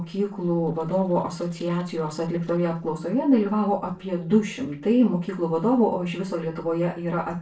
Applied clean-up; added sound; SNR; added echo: neural separator model SepFormer DNS4.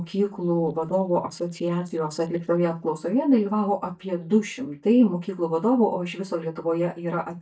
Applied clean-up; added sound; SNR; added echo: neural mask model DeepFilterNet 3.